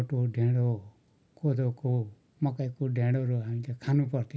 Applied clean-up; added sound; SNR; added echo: none; none; none; none.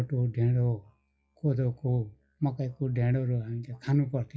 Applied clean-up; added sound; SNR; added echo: classical method log-MMSE.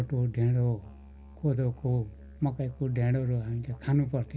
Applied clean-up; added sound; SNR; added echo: none; Musical instrument; 19 dB; none.